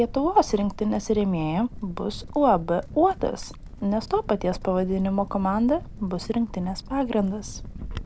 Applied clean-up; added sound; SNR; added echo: none; Crackle; 13 dB; none.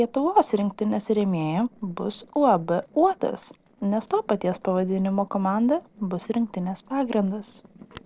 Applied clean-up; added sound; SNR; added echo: neural separator model SepFormer DNS4.